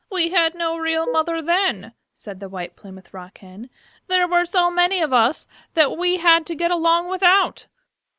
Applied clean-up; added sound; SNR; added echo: neural mask model Resemble Enhance denoiser.